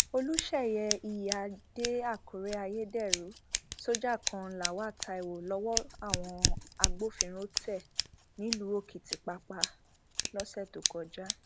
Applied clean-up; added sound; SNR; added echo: none; Scissors; 0 dB; none.